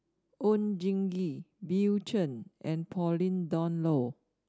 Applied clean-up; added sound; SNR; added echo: none; none; none; none.